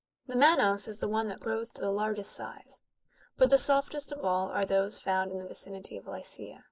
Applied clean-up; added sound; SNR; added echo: neural mask model Resemble Enhance denoiser.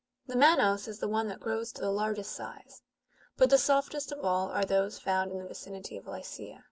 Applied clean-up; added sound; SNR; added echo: none; none; none; none.